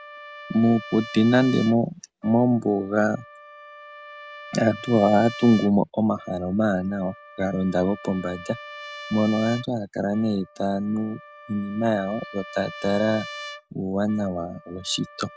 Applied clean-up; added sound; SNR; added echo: none; Trumpet; 17 dB; none.